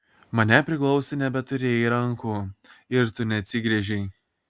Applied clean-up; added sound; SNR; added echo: none; none; none; none.